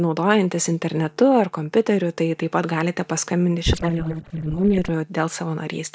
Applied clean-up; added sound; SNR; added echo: neural mask model DeepFilterNet 3.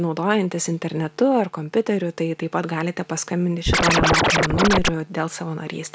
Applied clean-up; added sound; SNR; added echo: none; Scratching (performance technique); -4 dB; none.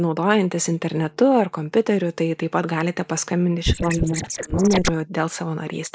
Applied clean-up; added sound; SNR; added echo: neural mask model Resemble Enhance denoiser.